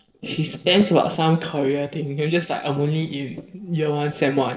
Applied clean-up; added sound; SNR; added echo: neural separator model SepFormer DNS4.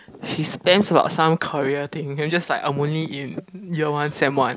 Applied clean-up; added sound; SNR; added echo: none; none; none; none.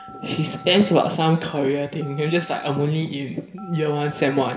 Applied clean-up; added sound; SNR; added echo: none; Telephone; 20 dB; reverberation time 0.7 s.